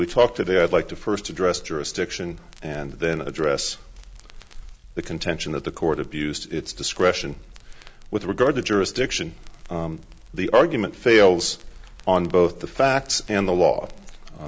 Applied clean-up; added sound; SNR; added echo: none; Crackle; 18 dB; none.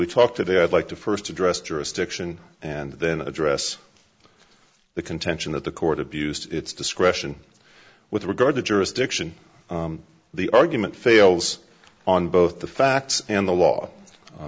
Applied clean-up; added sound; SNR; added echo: none; none; none; none.